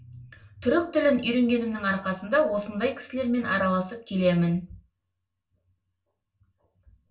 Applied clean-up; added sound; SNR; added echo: none; none; none; reverberation time 0.2 s.